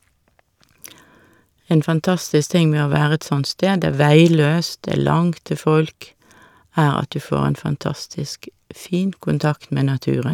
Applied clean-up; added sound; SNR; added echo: none; none; none; none.